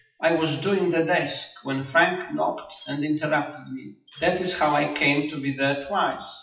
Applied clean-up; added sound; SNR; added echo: classical method WPE with log-MMSE.